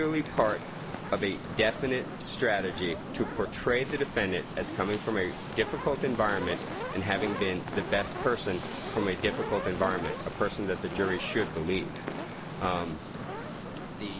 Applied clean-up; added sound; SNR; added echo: none; Fire; 6 dB; none.